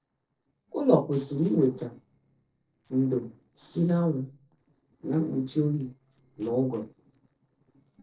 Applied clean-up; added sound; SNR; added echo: neural separator model SepFormer DNS4.